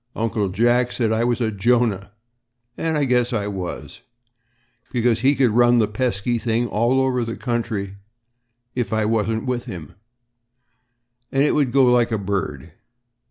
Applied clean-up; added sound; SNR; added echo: none; none; none; none.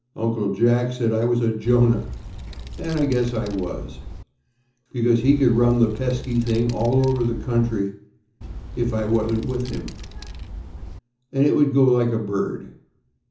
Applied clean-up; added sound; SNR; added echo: none; Wind; 11 dB; reverberation time 0.7 s.